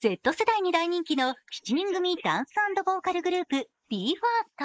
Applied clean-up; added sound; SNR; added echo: neural mask model Resemble Enhance denoiser.